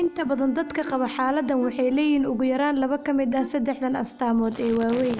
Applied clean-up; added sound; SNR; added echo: none; Wind instrument, woodwind instrument + Bowed string instrument; 17 dB; none.